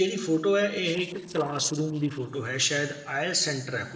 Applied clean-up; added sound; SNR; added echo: neural separator model SepFormer DNS4.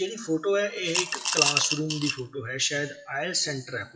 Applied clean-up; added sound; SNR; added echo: classical method WPE with log-MMSE.